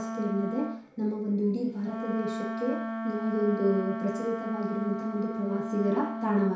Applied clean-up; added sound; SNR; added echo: none; Wind instrument, woodwind instrument; 5 dB; reverberation time 0.6 s.